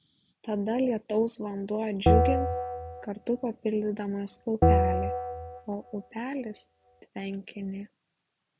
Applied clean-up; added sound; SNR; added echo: none; Bell; -4 dB; none.